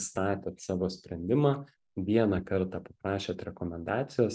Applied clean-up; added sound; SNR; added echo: none; none; none; none.